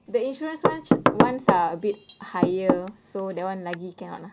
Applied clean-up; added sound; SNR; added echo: none; Knock / Wood; -2 dB; none.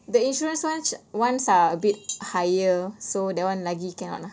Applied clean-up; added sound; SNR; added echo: none; none; none; none.